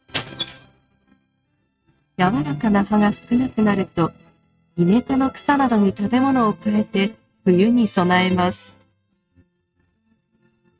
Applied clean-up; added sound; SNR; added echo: neural mask model RNNoise.